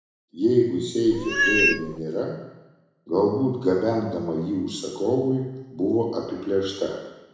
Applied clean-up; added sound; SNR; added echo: none; Meow; -1 dB; reverberation time 1.0 s.